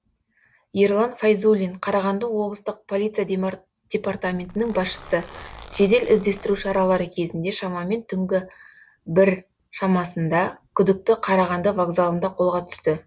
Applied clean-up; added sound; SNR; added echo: none; Zipper (clothing); 18 dB; none.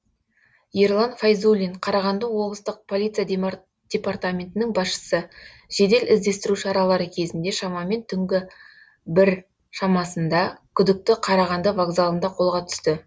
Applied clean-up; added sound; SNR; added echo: none; none; none; none.